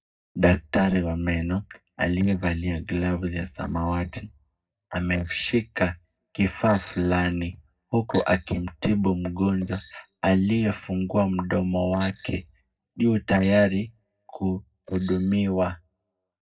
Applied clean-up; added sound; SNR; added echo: neural separator model SepFormer DNS4.